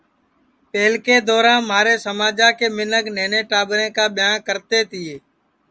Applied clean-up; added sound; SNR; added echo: none; none; none; none.